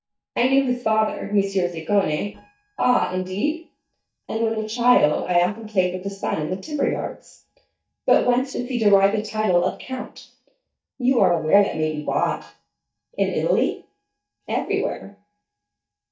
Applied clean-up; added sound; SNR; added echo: neural mask model DeepFilterNet 3.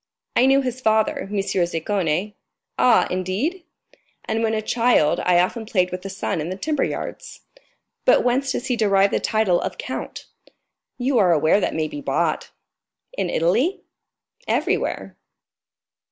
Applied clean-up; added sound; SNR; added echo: none; none; none; none.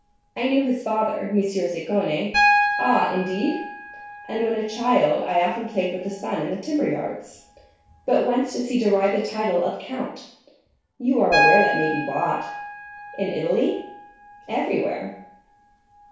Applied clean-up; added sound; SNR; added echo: none; Piano; 5 dB; reverberation time 0.6 s.